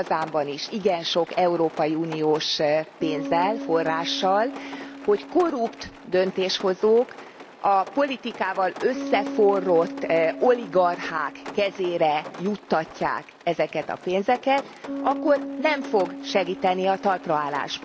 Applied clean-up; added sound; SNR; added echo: none; Rain + Bass guitar; 12 dB; none.